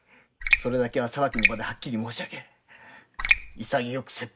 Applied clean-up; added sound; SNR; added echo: neural mask model Resemble Enhance denoiser.